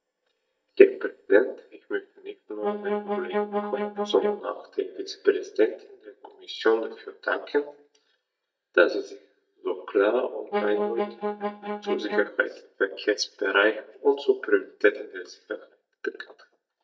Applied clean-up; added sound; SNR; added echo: neural mask model DeepFilterNet 3.